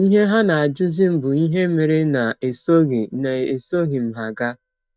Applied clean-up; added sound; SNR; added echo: neural mask model DeepFilterNet 3.